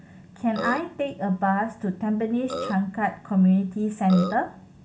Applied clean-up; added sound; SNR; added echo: none; Burping, eructation; 8 dB; reverberation time 0.3 s.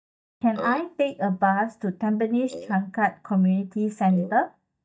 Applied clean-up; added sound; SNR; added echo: neural mask model DeepFilterNet 3.